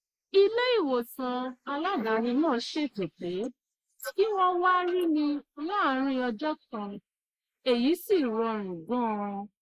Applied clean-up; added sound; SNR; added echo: neural mask model Resemble Enhance denoiser.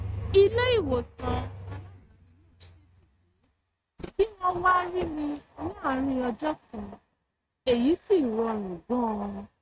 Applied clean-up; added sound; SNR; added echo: neural mask model RNNoise.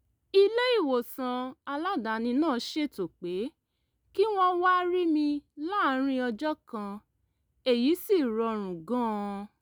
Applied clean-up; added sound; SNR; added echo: none; none; none; none.